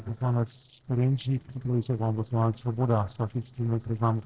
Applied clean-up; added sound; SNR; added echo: neural separator model SepFormer DNS4.